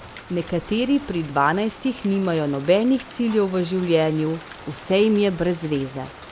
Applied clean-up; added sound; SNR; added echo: none; Rain; 18 dB; none.